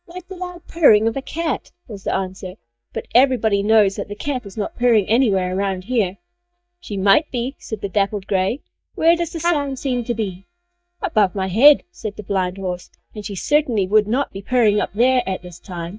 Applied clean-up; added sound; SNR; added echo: neural mask model DeepFilterNet 3.